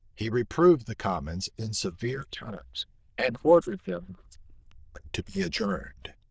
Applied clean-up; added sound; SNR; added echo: neural diffusion model UNIVERSE++.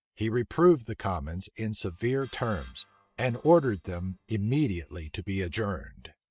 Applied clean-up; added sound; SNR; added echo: neural mask model RNNoise.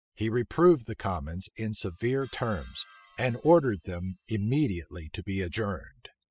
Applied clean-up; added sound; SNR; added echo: classical method spectral subtraction.